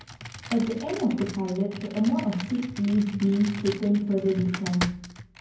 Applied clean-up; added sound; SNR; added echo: none; Computer keyboard; 12 dB; reverberation time 0.9 s.